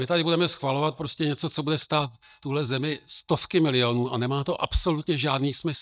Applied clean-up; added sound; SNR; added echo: neural mask model DeepFilterNet 3.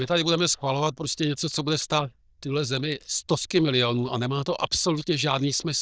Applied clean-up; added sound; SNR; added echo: neural diffusion model UNIVERSE++.